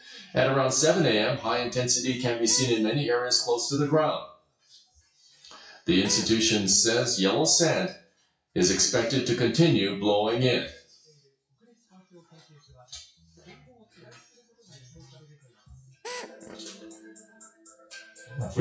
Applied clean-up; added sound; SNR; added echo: classical method WPE with log-MMSE.